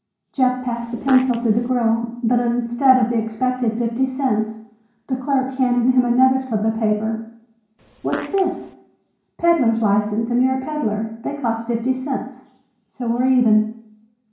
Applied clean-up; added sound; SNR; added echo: none; Fart; 14 dB; reverberation time 0.6 s.